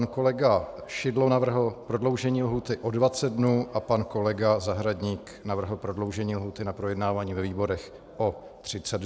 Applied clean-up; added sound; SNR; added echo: none; none; none; none.